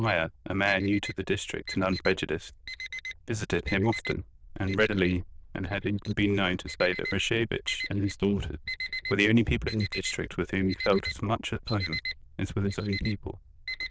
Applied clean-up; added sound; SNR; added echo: neural diffusion model UNIVERSE++.